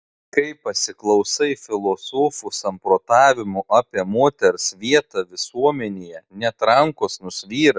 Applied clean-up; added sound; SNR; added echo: none; none; none; none.